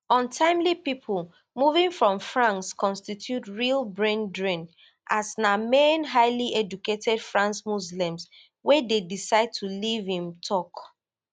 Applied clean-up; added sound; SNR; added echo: none; none; none; none.